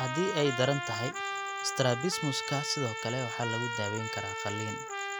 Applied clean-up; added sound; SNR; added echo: none; Trumpet; 4 dB; none.